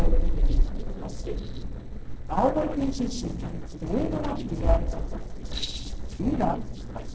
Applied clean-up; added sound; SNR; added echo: neural separator model SepFormer DNS4.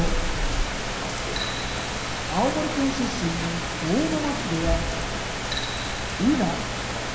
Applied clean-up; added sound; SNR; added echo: none; Rain; -1 dB; reverberation time 0.5 s.